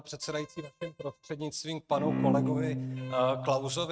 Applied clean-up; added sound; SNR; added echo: neural mask model RNNoise.